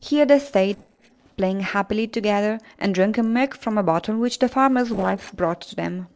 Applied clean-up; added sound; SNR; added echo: neural separator model SepFormer DNS4.